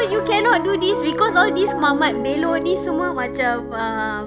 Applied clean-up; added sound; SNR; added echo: none; Piano; 5 dB; none.